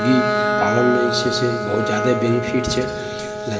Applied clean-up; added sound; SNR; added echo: none; Bowed string instrument; 1 dB; reverberation time 2.9 s.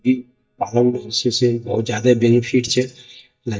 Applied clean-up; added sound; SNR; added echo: neural mask model DeepFilterNet 3.